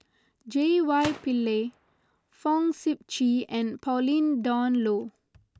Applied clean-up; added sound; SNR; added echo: none; Gunshot, gunfire; 20 dB; none.